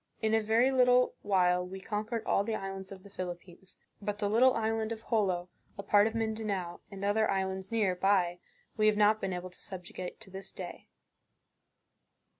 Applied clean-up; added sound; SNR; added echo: none; none; none; none.